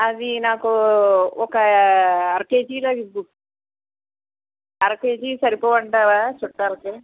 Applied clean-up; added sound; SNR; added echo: none; none; none; none.